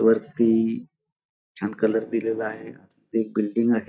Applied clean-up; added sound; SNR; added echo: neural mask model DeepFilterNet 3.